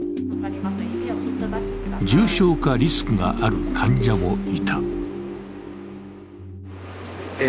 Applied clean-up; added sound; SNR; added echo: none; Bass guitar; 19 dB; none.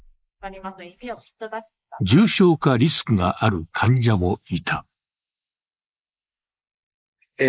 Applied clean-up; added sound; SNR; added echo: neural mask model Resemble Enhance denoiser.